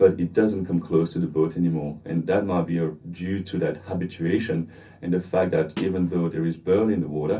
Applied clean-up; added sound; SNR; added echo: none; Snare drum; 13 dB; reverberation time 0.3 s.